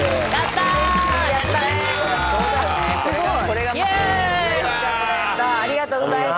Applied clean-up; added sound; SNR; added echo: none; none; none; none.